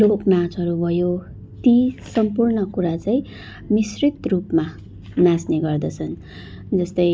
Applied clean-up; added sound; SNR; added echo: none; none; none; none.